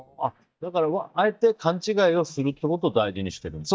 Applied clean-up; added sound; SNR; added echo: neural mask model DeepFilterNet 3.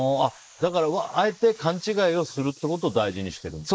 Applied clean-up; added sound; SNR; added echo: neural mask model Resemble Enhance denoiser.